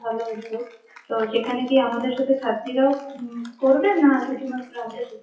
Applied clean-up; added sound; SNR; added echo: classical method WPE with log-MMSE.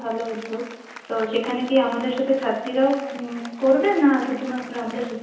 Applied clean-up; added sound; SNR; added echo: none; Applause; 18 dB; reverberation time 0.9 s.